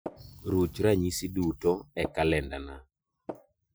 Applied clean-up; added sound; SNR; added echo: classical method Wiener filter.